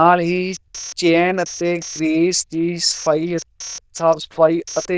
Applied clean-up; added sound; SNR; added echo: neural diffusion model UNIVERSE++.